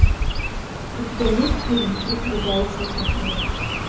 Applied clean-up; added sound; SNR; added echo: none; Chirp, tweet; -3 dB; reverberation time 0.6 s.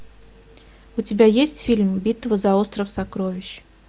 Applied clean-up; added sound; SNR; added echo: none; none; none; none.